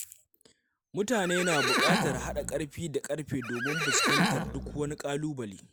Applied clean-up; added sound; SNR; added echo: none; Livestock, farm animals, working animals; -2 dB; none.